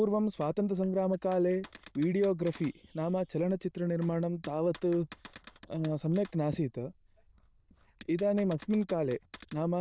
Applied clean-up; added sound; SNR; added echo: neural diffusion model UNIVERSE++.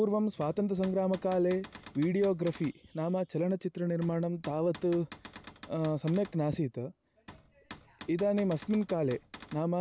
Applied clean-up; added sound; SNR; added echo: none; Cupboard open or close / Door; 19 dB; none.